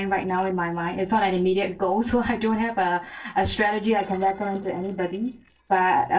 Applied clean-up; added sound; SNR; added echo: neural separator model SepFormer DNS4.